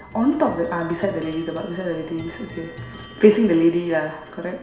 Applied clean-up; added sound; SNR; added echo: none; Clock; 19 dB; reverberation time 0.7 s.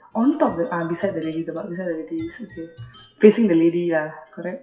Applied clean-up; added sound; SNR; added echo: classical method WPE with log-MMSE.